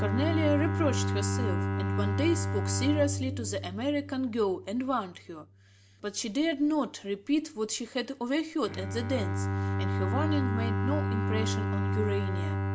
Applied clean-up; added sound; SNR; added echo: none; Bowed string instrument; 0 dB; none.